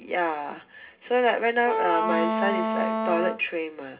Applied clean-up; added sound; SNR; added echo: none; Wind instrument, woodwind instrument; 0 dB; reverberation time 0.2 s.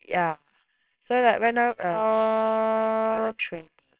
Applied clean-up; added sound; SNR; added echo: neural separator model SepFormer WHAMR!.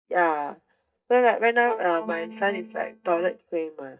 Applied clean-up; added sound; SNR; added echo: neural mask model DeepFilterNet 3.